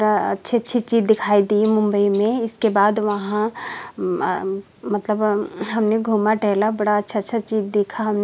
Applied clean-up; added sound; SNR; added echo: none; none; none; none.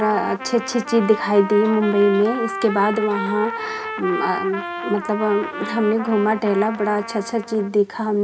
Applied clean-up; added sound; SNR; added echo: none; Trumpet; 9 dB; reverberation time 0.3 s.